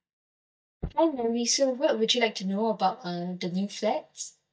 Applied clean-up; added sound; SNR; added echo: neural mask model DeepFilterNet 3.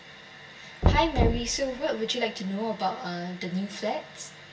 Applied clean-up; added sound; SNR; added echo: none; Knock; 0 dB; reverberation time 0.1 s.